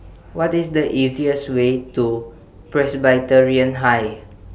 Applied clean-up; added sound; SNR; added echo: none; none; none; none.